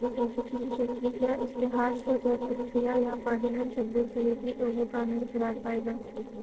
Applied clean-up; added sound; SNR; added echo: neural separator model SepFormer DNS4.